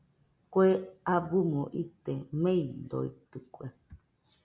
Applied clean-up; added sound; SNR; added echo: none; none; none; none.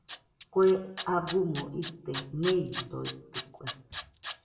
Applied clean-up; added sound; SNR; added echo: none; Tools; 11 dB; reverberation time 0.7 s.